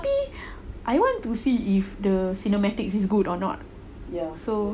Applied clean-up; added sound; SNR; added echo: none; none; none; none.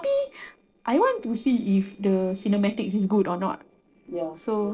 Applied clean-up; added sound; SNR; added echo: neural separator model SepFormer DNS4.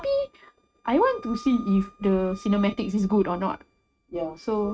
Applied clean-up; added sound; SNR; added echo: neural mask model RNNoise.